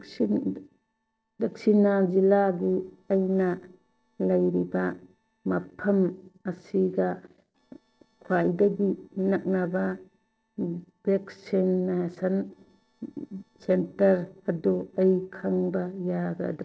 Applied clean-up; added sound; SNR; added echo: neural separator model SepFormer DNS4.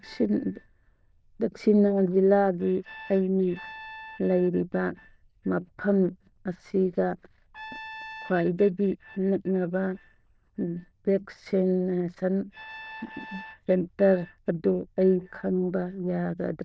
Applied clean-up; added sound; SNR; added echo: neural diffusion model UNIVERSE++.